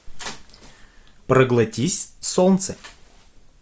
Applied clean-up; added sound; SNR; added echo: none; none; none; none.